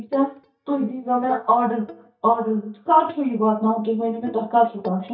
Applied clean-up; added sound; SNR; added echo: neural mask model DeepFilterNet 3.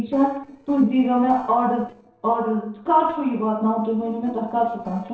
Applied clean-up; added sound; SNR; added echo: neural separator model SepFormer DNS4.